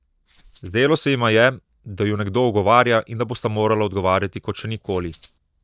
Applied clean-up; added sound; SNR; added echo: neural separator model SepFormer DNS4.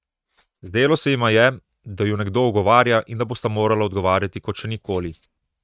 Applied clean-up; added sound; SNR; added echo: neural mask model RNNoise.